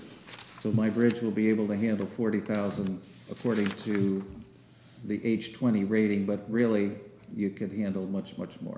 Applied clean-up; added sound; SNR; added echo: none; none; none; none.